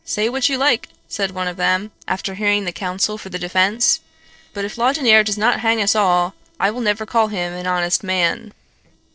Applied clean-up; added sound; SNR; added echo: neural separator model SepFormer DNS4.